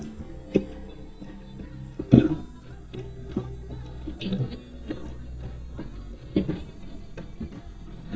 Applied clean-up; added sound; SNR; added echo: neural mask model DeepFilterNet 3.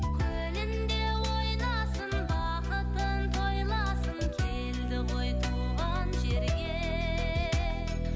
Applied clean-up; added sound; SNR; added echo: none; none; none; none.